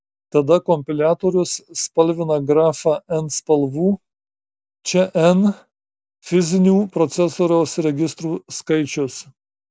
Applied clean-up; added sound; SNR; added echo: none; none; none; none.